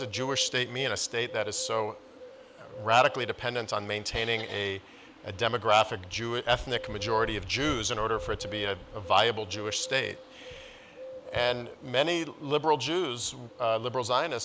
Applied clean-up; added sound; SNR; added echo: none; Bird; 16 dB; none.